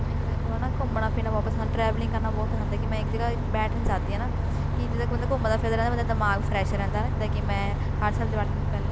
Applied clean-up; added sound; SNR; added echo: none; Bus; -5 dB; none.